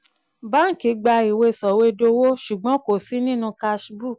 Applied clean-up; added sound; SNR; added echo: none; none; none; none.